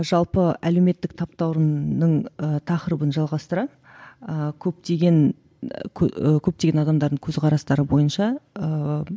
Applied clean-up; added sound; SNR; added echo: none; none; none; none.